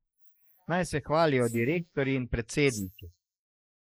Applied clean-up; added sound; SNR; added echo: neural mask model Resemble Enhance denoiser.